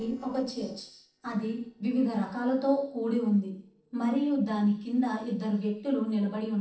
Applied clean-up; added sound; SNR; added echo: neural separator model SepFormer DNS4.